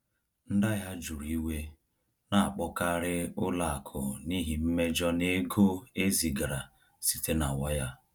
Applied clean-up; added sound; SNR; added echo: none; none; none; none.